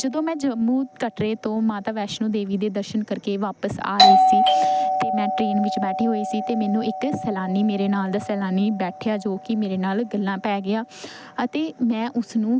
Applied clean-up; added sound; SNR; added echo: none; Doorbell; 1 dB; none.